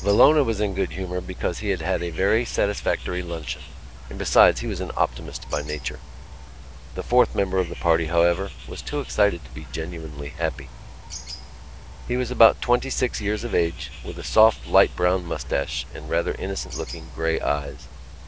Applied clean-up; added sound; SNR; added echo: none; Bird; 18 dB; none.